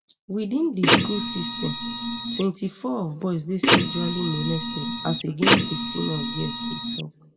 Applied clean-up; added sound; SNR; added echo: none; Printer; -4 dB; reverberation time 1.3 s.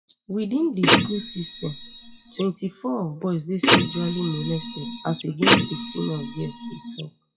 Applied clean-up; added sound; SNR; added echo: classical method WPE with log-MMSE.